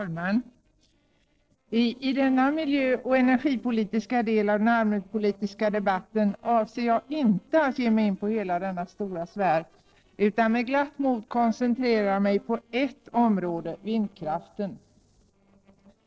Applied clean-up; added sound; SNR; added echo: neural separator model SepFormer DNS4.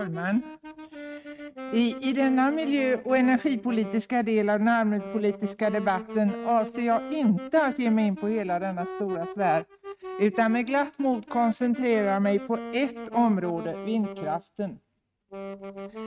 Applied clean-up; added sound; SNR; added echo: neural mask model RNNoise.